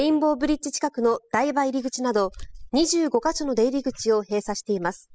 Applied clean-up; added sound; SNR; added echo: classical method spectral subtraction.